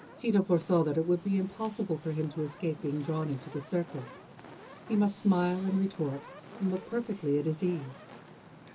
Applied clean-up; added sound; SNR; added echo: none; Fire; 18 dB; reverberation time 0.2 s.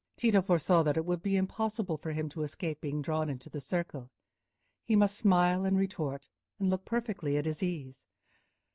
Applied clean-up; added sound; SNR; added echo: none; none; none; none.